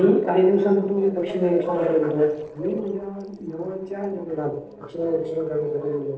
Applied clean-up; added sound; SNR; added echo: neural separator model SepFormer DNS4.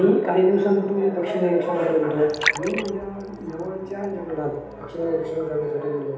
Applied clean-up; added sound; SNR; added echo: none; Liquid; 10 dB; reverberation time 0.8 s.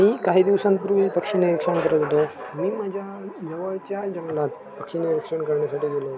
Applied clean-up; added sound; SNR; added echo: none; none; none; none.